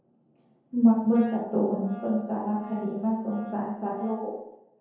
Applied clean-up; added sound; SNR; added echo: none; Wind instrument, woodwind instrument; 17 dB; reverberation time 0.9 s.